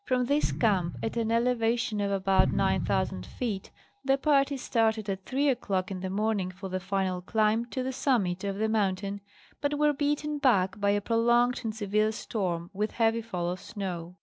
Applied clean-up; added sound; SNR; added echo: none; Explosion; 5 dB; none.